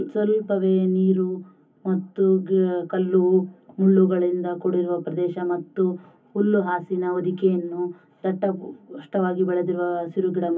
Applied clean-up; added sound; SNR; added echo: none; none; none; reverberation time 0.3 s.